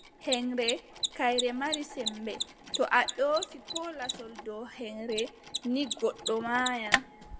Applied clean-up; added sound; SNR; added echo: none; Mechanisms; 5 dB; reverberation time 1.5 s.